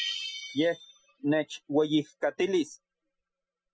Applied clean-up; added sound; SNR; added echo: classical method Wiener filter.